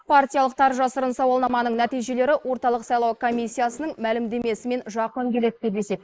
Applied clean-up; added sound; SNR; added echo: neural mask model Resemble Enhance denoiser.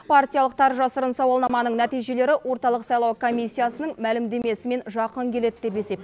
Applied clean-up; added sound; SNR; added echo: none; none; none; none.